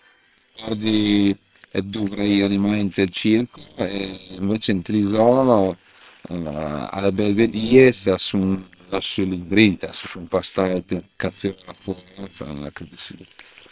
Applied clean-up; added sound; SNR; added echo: neural separator model SepFormer WHAM!.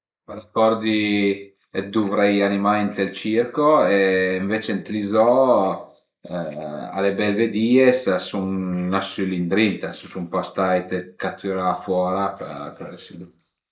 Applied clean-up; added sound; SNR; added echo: neural mask model Resemble Enhance denoiser.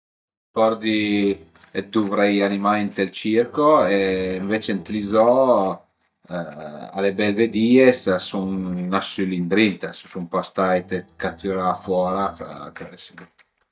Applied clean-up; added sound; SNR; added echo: neural mask model DeepFilterNet 3.